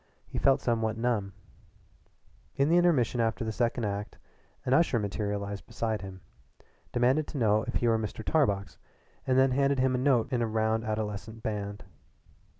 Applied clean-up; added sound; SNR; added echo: none; none; none; none.